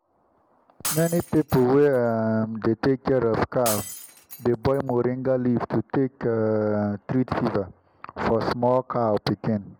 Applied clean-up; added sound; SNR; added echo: none; Shatter; 13 dB; none.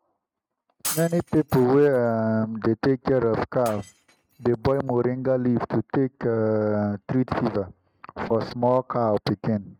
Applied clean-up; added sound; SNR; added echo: neural mask model RNNoise.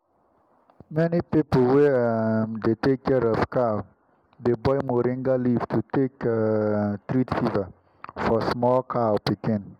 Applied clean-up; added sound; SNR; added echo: none; none; none; none.